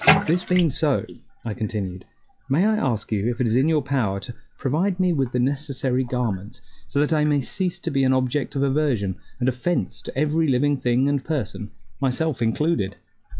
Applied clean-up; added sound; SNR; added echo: classical method log-MMSE.